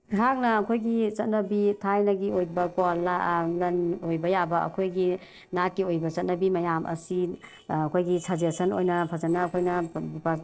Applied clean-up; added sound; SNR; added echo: neural separator model SepFormer DNS4.